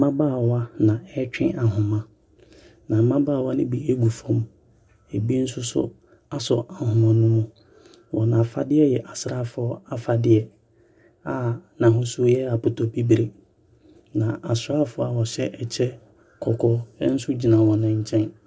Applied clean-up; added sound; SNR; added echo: none; none; none; none.